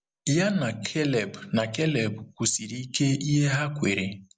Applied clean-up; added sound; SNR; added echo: none; none; none; none.